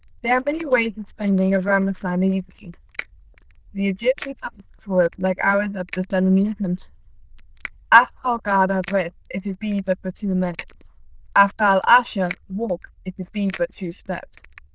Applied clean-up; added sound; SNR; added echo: neural diffusion model UNIVERSE++.